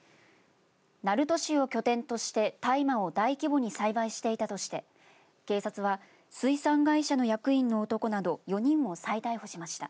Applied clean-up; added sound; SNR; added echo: none; none; none; none.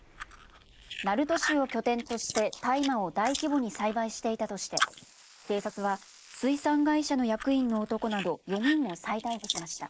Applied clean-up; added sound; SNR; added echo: neural mask model Resemble Enhance denoiser.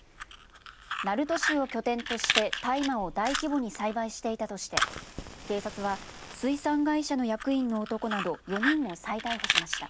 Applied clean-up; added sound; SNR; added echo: none; Fire; 4 dB; none.